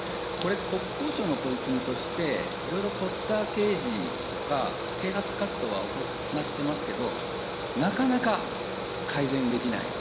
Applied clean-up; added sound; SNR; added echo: none; Mechanical fan; 2 dB; none.